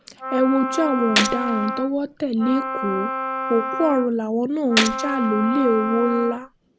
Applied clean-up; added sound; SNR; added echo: none; Wind instrument, woodwind instrument + Gunshot, gunfire; 4 dB; none.